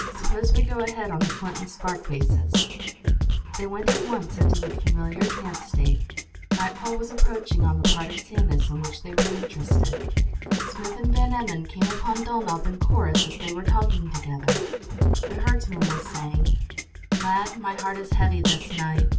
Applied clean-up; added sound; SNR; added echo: none; Drum kit; -5 dB; reverberation time 0.2 s.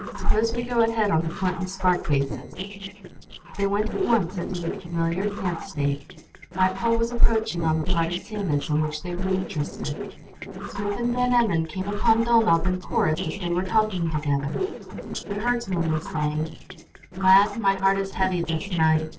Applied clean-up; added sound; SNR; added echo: neural separator model SepFormer DNS4.